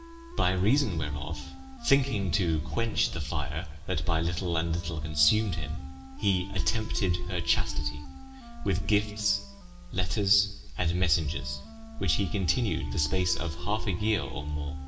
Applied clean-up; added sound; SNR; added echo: none; Wind instrument, woodwind instrument; 20 dB; reverberation time 0.9 s.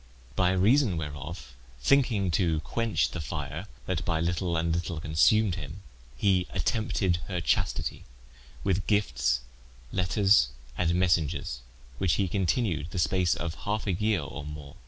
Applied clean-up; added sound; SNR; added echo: none; none; none; none.